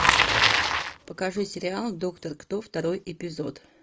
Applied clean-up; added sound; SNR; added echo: none; Bicycle; -5 dB; none.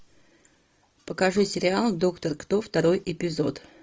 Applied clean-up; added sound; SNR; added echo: none; none; none; none.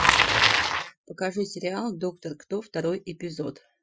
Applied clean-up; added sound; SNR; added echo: classical method Wiener filter.